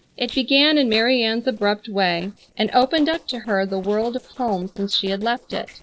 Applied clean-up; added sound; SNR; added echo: neural separator model SepFormer DNS4.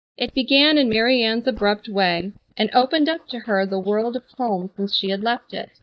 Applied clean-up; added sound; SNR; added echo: neural mask model DeepFilterNet 3.